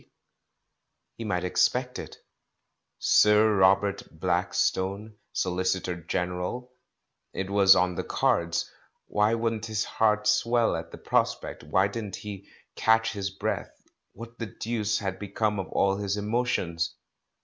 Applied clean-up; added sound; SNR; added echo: none; none; none; none.